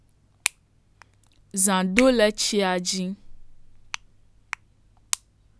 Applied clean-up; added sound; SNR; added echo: none; Finger snapping; 10 dB; none.